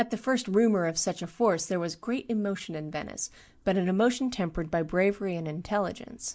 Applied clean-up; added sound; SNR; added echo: neural mask model Resemble Enhance denoiser.